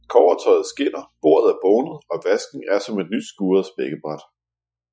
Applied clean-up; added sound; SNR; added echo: classical method Wiener filter.